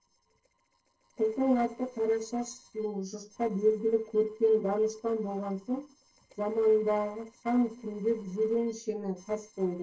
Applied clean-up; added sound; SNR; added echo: neural separator model SepFormer DNS4.